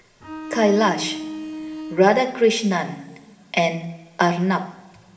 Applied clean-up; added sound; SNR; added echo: none; Bowed string instrument; 10 dB; reverberation time 1.4 s.